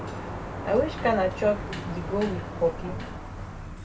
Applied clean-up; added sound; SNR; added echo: none; Sliding door; 6 dB; reverberation time 0.1 s.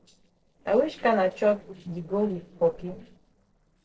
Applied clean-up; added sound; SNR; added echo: neural separator model SepFormer DNS4.